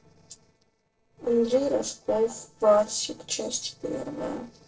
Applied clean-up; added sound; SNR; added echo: neural separator model SepFormer DNS4.